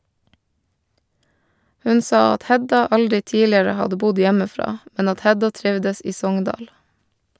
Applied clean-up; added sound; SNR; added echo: none; none; none; none.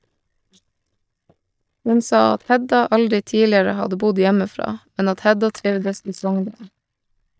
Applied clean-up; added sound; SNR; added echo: neural mask model DeepFilterNet 3.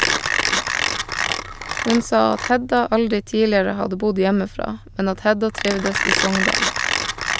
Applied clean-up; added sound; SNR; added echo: none; Mechanisms; 3 dB; none.